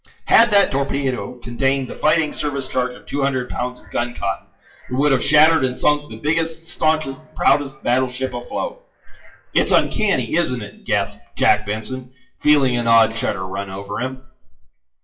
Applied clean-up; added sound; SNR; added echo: classical method WPE with log-MMSE.